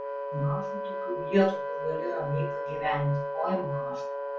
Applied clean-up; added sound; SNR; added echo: none; Wind instrument, woodwind instrument; 3 dB; reverberation time 0.3 s.